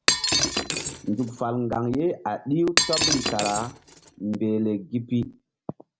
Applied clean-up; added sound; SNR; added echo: none; Shatter; -1 dB; none.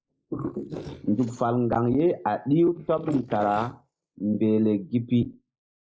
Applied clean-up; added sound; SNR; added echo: neural mask model Resemble Enhance denoiser.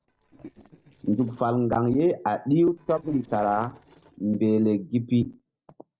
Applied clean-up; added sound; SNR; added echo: neural separator model SepFormer DNS4.